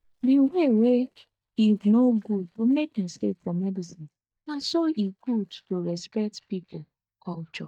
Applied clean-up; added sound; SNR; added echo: neural mask model DeepFilterNet 3.